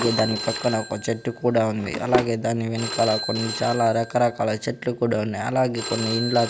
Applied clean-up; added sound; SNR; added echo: none; Drawer open or close + Telephone; 9 dB; none.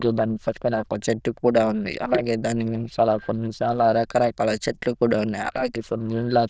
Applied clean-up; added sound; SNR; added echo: neural diffusion model UNIVERSE++.